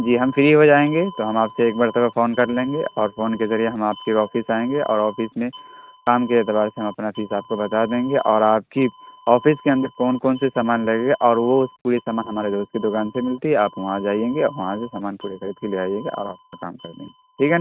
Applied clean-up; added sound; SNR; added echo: neural mask model RNNoise.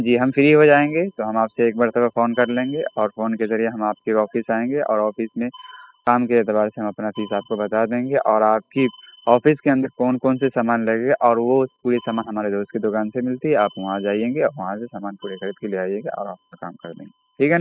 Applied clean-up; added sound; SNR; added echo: classical method spectral subtraction.